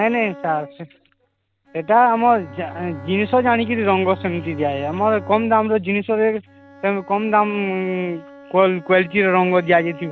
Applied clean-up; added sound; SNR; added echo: none; Bowed string instrument + Bowed string instrument; 18 dB; none.